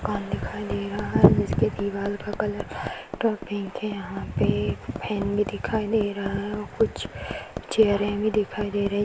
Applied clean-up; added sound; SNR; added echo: none; Hammer; 14 dB; none.